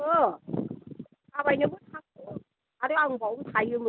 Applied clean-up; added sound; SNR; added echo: none; none; none; none.